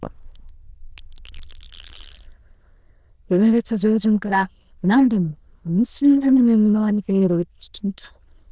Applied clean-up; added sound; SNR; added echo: neural diffusion model UNIVERSE++.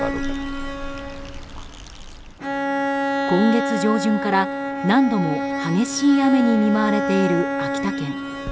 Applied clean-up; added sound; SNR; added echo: none; Bowed string instrument; 3 dB; none.